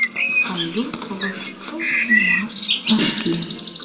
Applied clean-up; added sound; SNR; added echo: none; Bird; -3 dB; reverberation time 1.4 s.